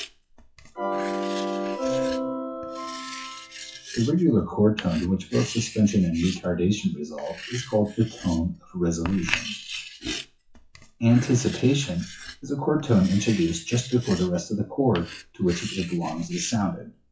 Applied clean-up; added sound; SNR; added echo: classical method WPE with log-MMSE.